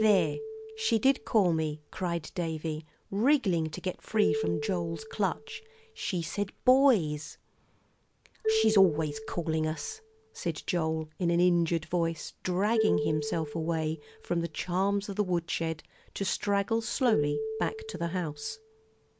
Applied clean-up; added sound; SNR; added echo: none; Marimba, xylophone; 8 dB; none.